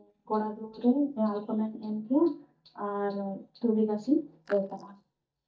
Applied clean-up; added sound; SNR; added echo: neural mask model DeepFilterNet 3.